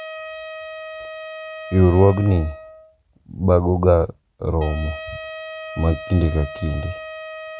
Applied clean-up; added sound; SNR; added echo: none; Wind instrument, woodwind instrument; 14 dB; none.